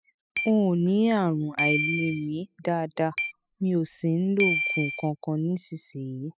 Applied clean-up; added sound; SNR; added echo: classical method spectral subtraction.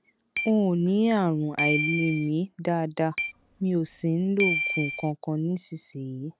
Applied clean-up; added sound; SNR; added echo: none; Keyboard (musical); 5 dB; none.